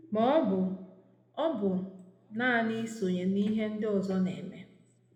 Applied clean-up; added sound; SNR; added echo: none; none; none; reverberation time 0.9 s.